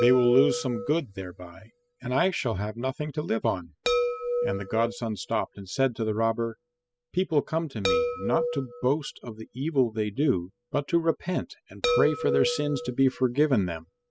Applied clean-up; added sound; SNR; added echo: classical method spectral subtraction.